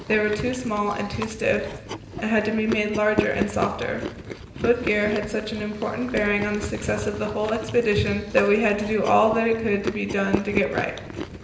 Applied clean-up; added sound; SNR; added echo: none; Chewing, mastication; 9 dB; reverberation time 0.9 s.